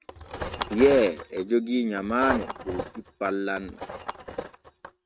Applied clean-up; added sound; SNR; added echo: neural mask model RNNoise.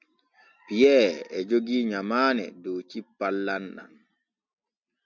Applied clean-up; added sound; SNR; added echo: none; none; none; none.